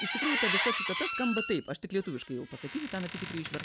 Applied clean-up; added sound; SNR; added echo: none; Squeak; -1 dB; none.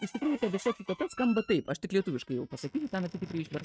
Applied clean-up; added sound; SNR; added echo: neural mask model RNNoise.